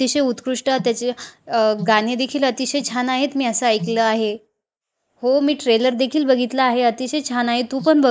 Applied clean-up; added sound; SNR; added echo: neural mask model Resemble Enhance denoiser.